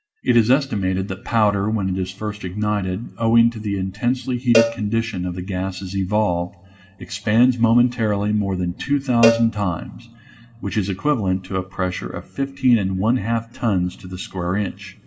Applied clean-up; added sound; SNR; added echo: none; Cowbell; 5 dB; reverberation time 2.2 s.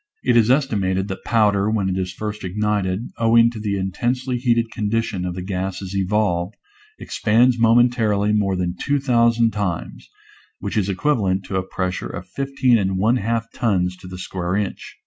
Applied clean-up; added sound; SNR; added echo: none; none; none; none.